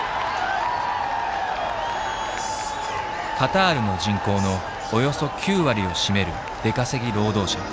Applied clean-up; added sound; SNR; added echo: none; none; none; none.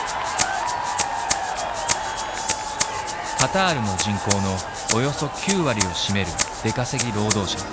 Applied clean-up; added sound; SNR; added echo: none; Rattle (instrument); 5 dB; none.